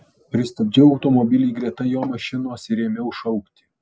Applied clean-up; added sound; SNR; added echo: none; none; none; none.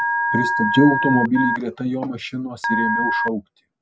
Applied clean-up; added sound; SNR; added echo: none; Telephone; 1 dB; none.